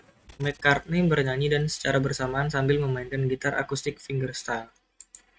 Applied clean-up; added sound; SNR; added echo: neural mask model RNNoise.